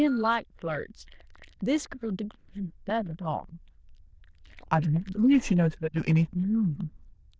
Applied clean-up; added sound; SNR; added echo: neural diffusion model UNIVERSE++.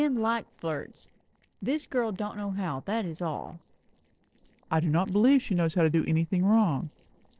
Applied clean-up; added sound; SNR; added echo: neural separator model SepFormer DNS4.